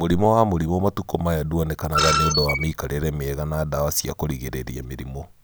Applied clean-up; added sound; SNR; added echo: none; Screech; 1 dB; none.